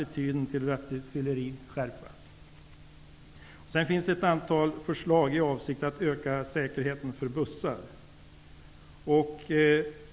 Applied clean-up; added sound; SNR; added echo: none; none; none; none.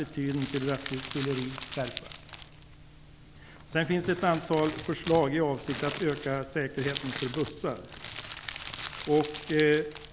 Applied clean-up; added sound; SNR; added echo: none; Crumpling, crinkling; 9 dB; none.